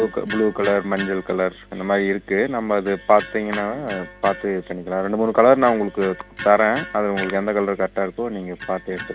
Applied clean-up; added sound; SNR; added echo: none; Electric guitar; 16 dB; none.